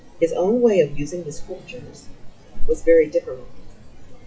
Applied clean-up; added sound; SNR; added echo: classical method WPE with log-MMSE.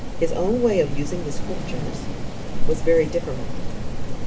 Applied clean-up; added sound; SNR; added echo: none; Rain; -3 dB; reverberation time 0.4 s.